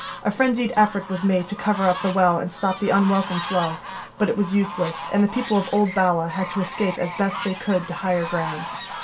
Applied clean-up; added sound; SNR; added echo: none; Fowl; 12 dB; reverberation time 0.2 s.